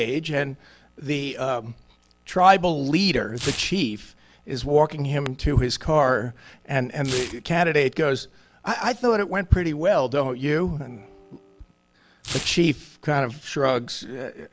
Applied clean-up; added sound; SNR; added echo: none; Tearing; 18 dB; none.